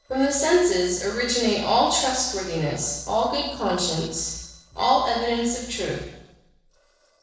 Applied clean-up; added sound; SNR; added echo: neural separator model SepFormer DNS4.